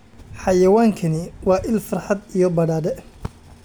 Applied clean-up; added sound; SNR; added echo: none; none; none; none.